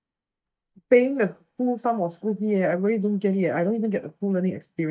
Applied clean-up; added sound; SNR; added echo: neural mask model DeepFilterNet 3.